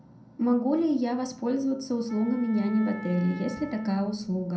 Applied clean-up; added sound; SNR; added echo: none; Wind instrument, woodwind instrument; 18 dB; reverberation time 0.6 s.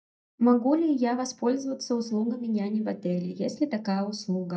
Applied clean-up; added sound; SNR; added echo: neural mask model DeepFilterNet 3.